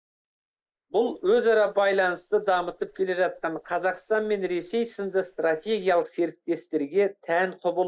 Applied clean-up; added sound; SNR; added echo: neural mask model Resemble Enhance denoiser.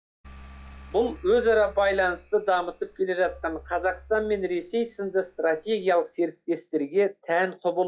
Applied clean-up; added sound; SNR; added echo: classical method log-MMSE.